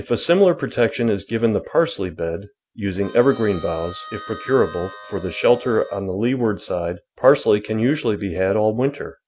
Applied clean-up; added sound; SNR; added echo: none; Harmonica; 18 dB; none.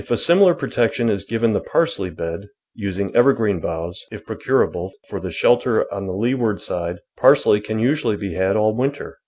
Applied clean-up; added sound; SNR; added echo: none; none; none; none.